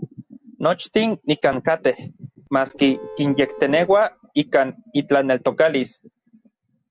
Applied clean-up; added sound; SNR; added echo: none; Vehicle horn, car horn, honking; 15 dB; none.